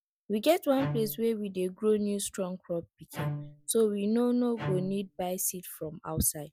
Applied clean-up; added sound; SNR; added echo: none; Bowed string instrument; 10 dB; none.